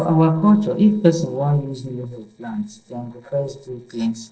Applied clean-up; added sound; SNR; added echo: neural separator model SepFormer DNS4.